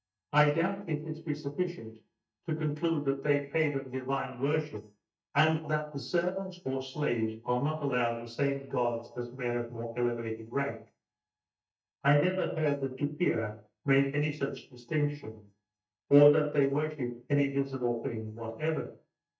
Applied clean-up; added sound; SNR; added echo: neural mask model DeepFilterNet 3.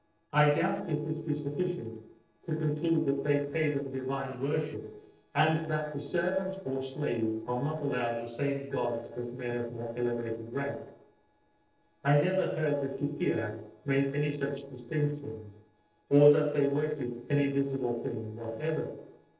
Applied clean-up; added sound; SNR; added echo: neural separator model SepFormer DNS4.